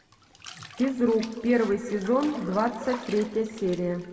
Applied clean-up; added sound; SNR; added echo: none; Bathtub (filling or washing); 17 dB; reverberation time 1.8 s.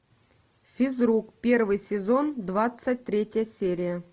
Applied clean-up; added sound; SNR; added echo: none; none; none; none.